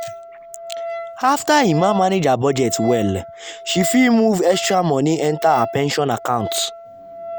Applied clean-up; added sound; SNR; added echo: none; Wind instrument, woodwind instrument; 11 dB; none.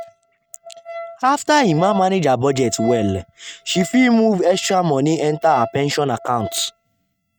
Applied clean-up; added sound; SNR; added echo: neural mask model RNNoise.